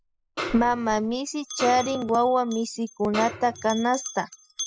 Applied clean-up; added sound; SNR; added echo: classical method spectral subtraction.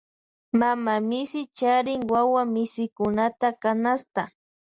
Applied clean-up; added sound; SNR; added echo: none; none; none; none.